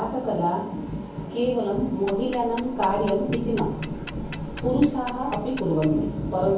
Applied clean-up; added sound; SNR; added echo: none; Tick-tock; 15 dB; reverberation time 0.6 s.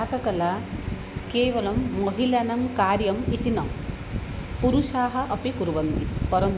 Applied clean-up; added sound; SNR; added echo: none; none; none; none.